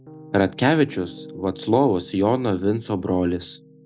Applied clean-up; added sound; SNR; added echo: none; Piano; 20 dB; none.